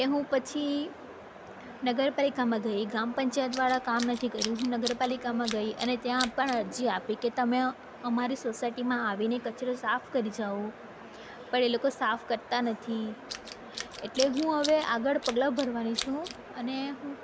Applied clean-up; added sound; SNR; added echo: none; Tools; 10 dB; none.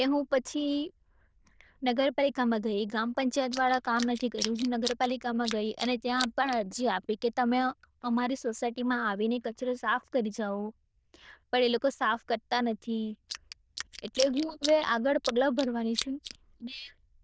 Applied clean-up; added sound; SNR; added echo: neural diffusion model UNIVERSE++.